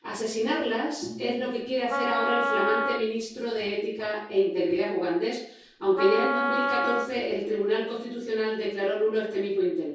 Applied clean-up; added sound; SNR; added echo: none; Wind instrument, woodwind instrument; 2 dB; reverberation time 0.6 s.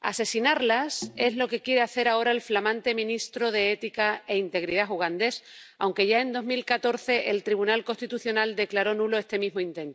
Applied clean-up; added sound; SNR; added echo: none; none; none; none.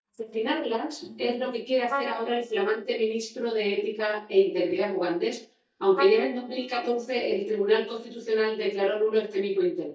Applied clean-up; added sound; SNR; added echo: neural mask model DeepFilterNet 3.